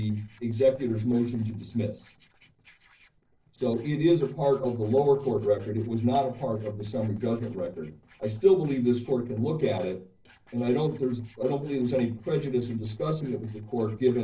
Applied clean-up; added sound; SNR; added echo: neural separator model SepFormer DNS4.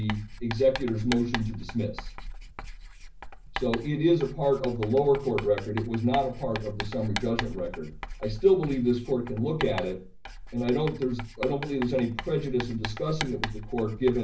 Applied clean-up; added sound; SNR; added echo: none; Writing; 10 dB; reverberation time 0.4 s.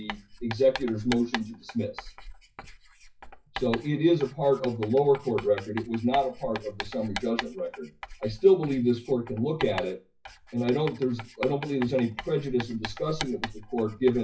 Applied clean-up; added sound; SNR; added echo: classical method WPE with log-MMSE.